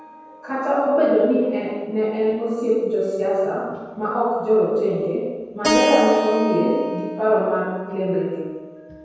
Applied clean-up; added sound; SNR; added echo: none; Keyboard (musical); 8 dB; reverberation time 1.2 s.